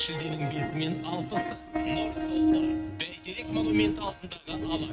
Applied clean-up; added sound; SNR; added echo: neural mask model RNNoise.